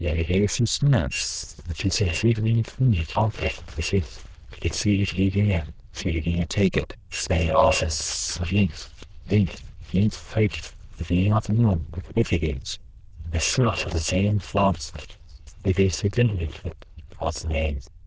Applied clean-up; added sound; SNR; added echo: neural diffusion model UNIVERSE++.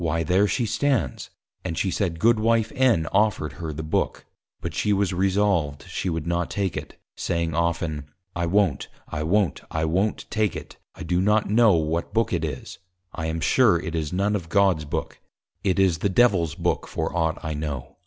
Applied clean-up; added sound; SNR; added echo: none; none; none; none.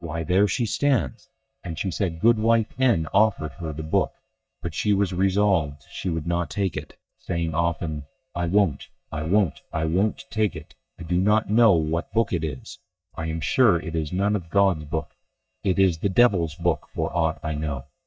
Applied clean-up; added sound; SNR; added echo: neural mask model DeepFilterNet 3.